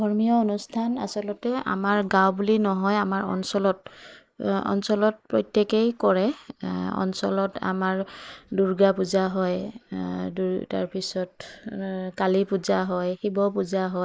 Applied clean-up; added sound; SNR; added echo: neural mask model Resemble Enhance denoiser.